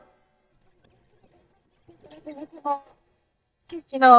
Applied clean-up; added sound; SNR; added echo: neural mask model DeepFilterNet 3.